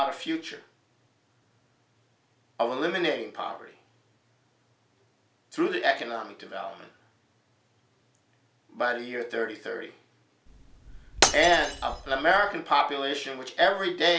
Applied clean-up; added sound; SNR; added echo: none; Shatter; 1 dB; none.